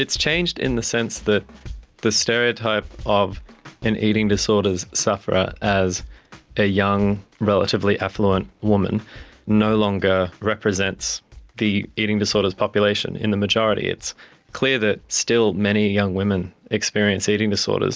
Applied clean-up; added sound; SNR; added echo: none; none; none; none.